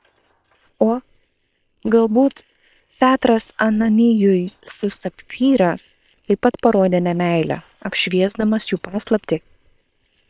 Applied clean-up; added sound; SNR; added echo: neural separator model SepFormer WHAM!.